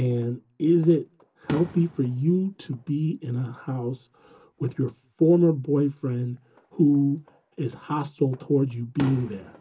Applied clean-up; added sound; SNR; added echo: none; Fireworks; 19 dB; reverberation time 0.2 s.